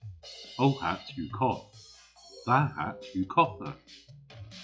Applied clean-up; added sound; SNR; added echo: classical method log-MMSE.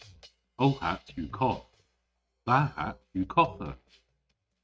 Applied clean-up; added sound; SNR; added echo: neural mask model RNNoise.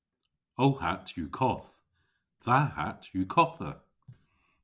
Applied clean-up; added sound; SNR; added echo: none; none; none; none.